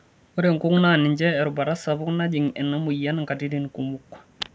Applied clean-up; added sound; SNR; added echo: none; none; none; none.